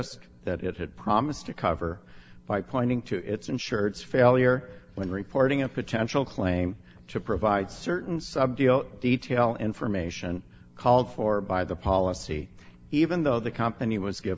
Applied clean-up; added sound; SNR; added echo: none; none; none; none.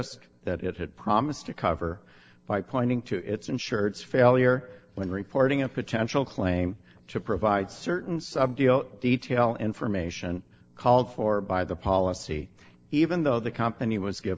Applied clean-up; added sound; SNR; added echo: neural separator model SepFormer DNS4.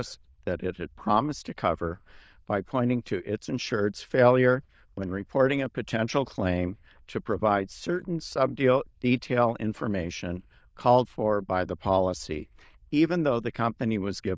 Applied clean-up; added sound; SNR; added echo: neural diffusion model UNIVERSE++.